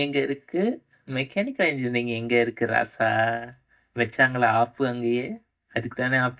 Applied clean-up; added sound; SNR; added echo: neural mask model DeepFilterNet 3.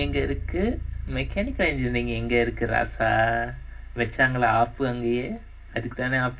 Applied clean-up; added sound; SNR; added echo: none; Bass guitar; 9 dB; reverberation time 0.3 s.